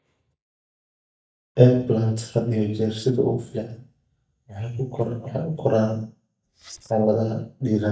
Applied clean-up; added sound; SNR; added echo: neural mask model DeepFilterNet 3.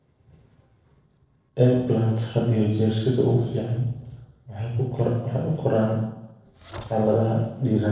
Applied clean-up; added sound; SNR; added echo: neural separator model SepFormer DNS4.